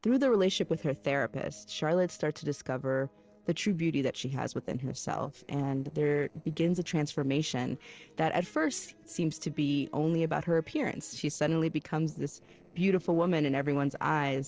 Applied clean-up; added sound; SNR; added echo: neural separator model SepFormer DNS4.